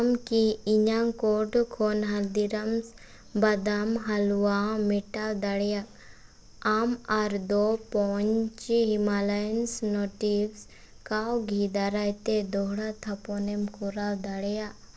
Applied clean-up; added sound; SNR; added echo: none; none; none; none.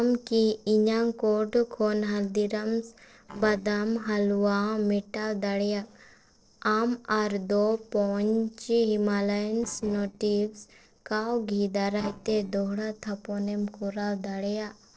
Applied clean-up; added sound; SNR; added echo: neural separator model SepFormer DNS4.